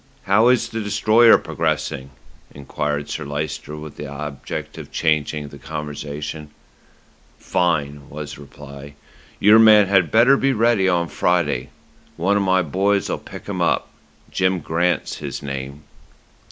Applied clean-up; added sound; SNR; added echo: none; none; none; none.